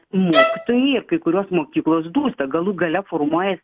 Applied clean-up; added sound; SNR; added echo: none; Bowed string instrument; 0 dB; none.